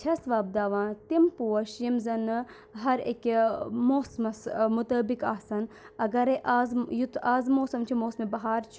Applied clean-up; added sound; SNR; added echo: none; none; none; none.